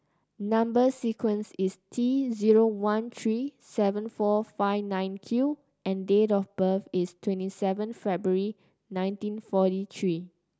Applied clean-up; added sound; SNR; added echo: none; none; none; none.